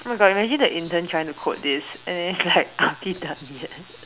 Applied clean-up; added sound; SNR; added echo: none; none; none; none.